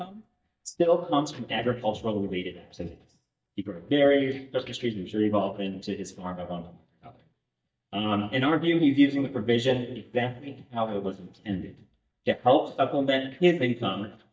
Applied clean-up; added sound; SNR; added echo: neural mask model DeepFilterNet 3.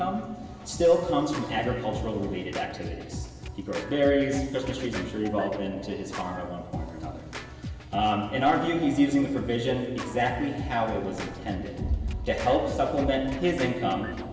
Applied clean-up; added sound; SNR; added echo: none; Scratching (performance technique); 12 dB; reverberation time 1.9 s.